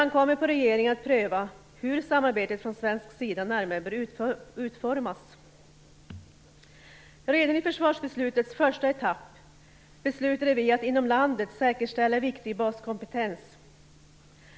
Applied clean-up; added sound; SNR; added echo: none; none; none; none.